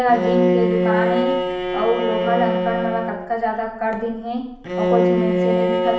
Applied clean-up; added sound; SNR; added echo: none; Bowed string instrument; -2 dB; reverberation time 0.8 s.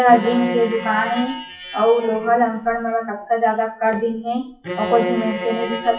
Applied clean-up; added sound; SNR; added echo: classical method WPE with log-MMSE.